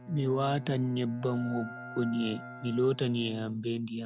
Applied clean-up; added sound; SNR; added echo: none; Bowed string instrument + Wind instrument, woodwind instrument; 14 dB; none.